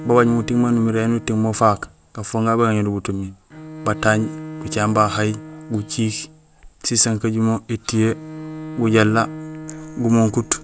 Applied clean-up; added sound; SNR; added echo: none; Bowed string instrument; 15 dB; none.